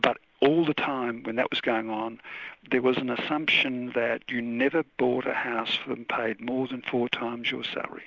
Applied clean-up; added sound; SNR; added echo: none; none; none; none.